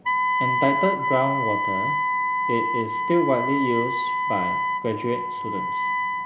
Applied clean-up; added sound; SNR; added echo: none; Wind instrument, woodwind instrument; -2 dB; none.